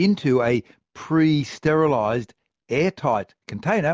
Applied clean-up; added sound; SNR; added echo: none; none; none; none.